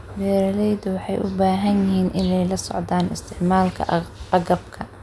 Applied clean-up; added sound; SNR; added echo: none; none; none; none.